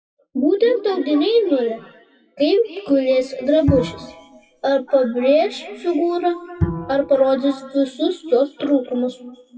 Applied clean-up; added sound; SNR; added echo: classical method WPE with log-MMSE.